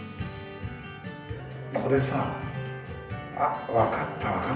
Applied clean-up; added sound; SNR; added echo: none; none; none; reverberation time 0.8 s.